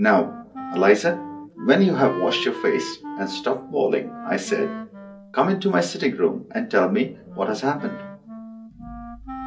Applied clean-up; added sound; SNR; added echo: none; Wind instrument, woodwind instrument; 13 dB; reverberation time 0.3 s.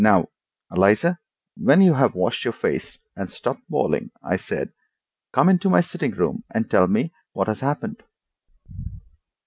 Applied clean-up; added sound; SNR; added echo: none; none; none; none.